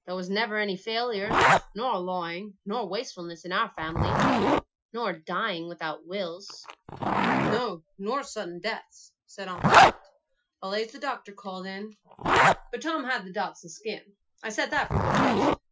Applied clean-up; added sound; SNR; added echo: classical method Wiener filter.